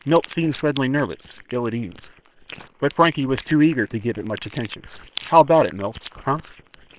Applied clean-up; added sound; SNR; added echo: neural separator model SepFormer WHAM!.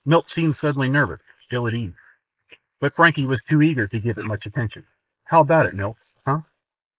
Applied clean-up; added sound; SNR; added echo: neural mask model Resemble Enhance denoiser.